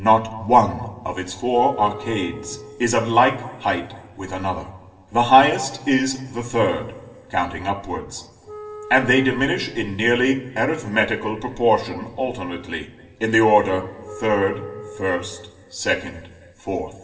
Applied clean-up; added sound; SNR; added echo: none; Wind instrument, woodwind instrument; 18 dB; reverberation time 2.0 s.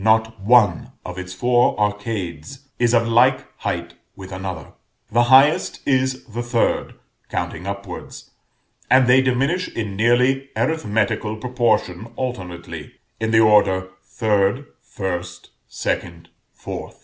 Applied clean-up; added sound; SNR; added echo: none; none; none; none.